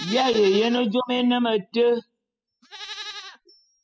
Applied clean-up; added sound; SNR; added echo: classical method spectral subtraction.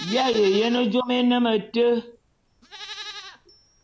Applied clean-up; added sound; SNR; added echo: none; Livestock, farm animals, working animals; 16 dB; none.